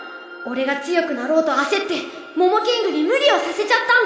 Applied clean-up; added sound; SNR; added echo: none; none; none; none.